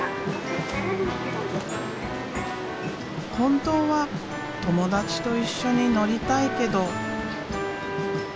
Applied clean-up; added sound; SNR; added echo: none; none; none; none.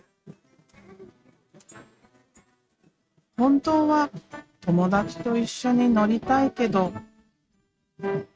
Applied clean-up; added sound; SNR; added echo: neural mask model RNNoise.